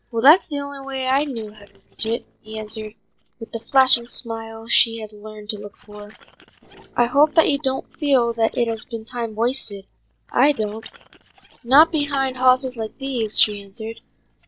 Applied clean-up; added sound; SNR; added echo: neural separator model SepFormer DNS4.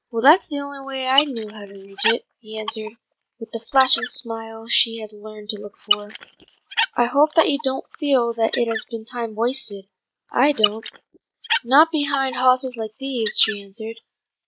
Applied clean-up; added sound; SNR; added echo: neural mask model Resemble Enhance denoiser.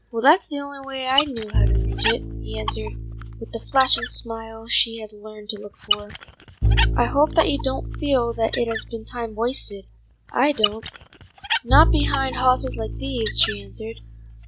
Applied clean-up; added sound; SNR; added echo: none; Bowed string instrument + Squeak; 1 dB; none.